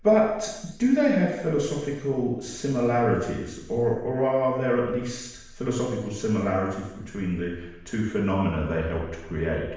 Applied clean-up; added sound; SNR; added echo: none; none; none; reverberation time 1.0 s.